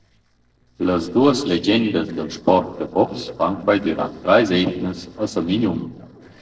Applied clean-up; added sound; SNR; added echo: neural separator model SepFormer DNS4.